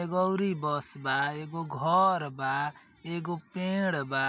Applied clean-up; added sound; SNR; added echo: none; none; none; none.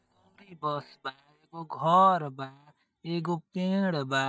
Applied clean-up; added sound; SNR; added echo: neural mask model DeepFilterNet 3.